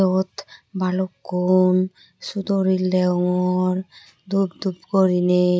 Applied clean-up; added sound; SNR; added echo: none; none; none; none.